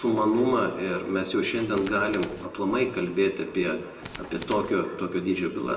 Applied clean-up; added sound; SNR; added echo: none; Tools; 10 dB; reverberation time 0.9 s.